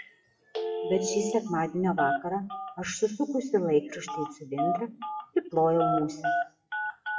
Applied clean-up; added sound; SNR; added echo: classical method WPE with log-MMSE.